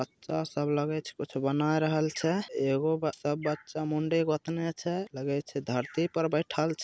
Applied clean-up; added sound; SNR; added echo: none; none; none; none.